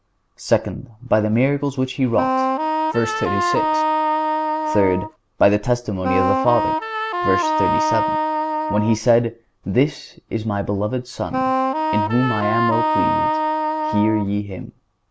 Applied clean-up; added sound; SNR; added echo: none; Wind instrument, woodwind instrument; -1 dB; none.